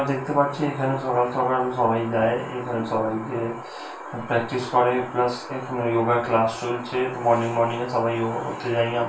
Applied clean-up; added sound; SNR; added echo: none; none; none; reverberation time 0.2 s.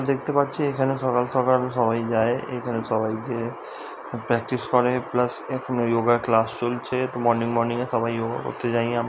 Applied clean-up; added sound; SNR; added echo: none; none; none; none.